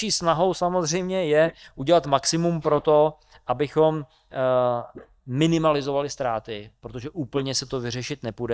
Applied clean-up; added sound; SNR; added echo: neural mask model DeepFilterNet 3.